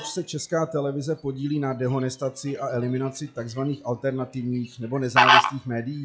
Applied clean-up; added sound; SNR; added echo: classical method log-MMSE.